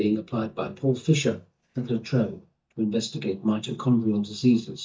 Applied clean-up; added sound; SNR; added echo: neural mask model DeepFilterNet 3.